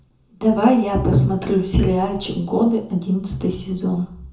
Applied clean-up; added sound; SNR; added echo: none; none; none; reverberation time 0.6 s.